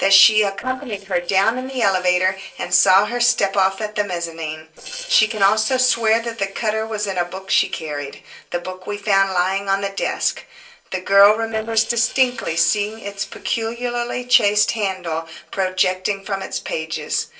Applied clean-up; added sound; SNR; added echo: neural separator model SepFormer DNS4.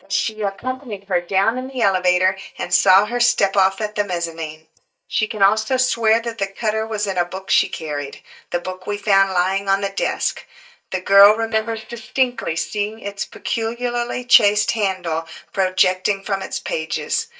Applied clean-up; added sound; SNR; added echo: neural mask model DeepFilterNet 3.